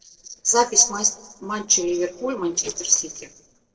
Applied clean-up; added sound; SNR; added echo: neural separator model SepFormer DNS4.